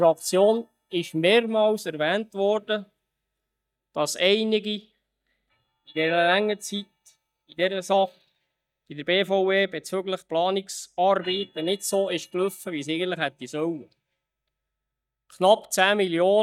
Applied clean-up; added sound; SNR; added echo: neural mask model DeepFilterNet 3.